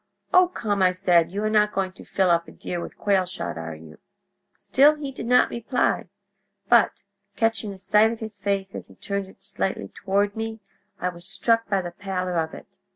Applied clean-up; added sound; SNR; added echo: none; none; none; none.